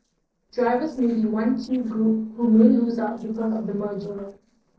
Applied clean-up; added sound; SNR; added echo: neural separator model SepFormer DNS4.